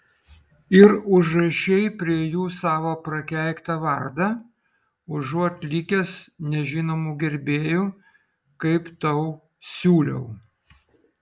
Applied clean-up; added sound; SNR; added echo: none; none; none; none.